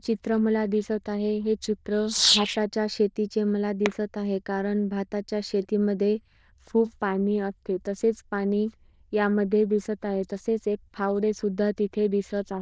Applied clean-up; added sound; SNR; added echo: neural diffusion model UNIVERSE++.